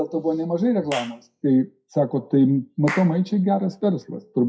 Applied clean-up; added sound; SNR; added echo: classical method WPE with log-MMSE.